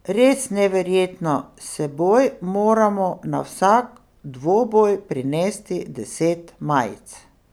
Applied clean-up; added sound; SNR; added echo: none; none; none; none.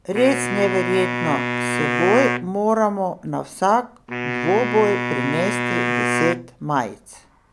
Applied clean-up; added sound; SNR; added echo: none; Wind instrument, woodwind instrument; 3 dB; none.